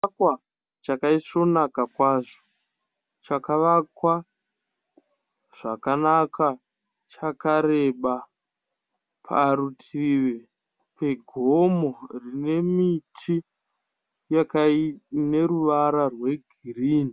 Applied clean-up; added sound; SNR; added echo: none; none; none; none.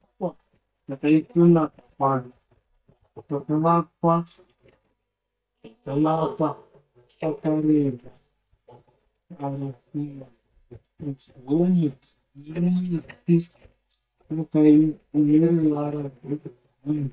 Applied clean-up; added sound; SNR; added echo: neural mask model DeepFilterNet 3.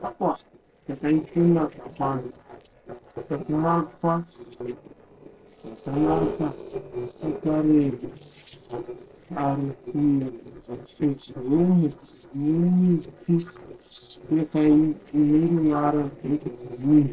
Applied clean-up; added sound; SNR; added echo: neural separator model SepFormer DNS4.